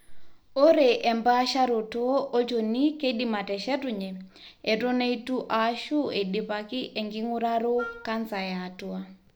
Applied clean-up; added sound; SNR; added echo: none; Wind instrument, woodwind instrument; 14 dB; none.